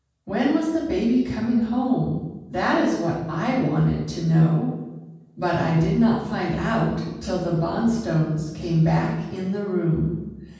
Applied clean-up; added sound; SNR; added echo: none; none; none; reverberation time 1.2 s.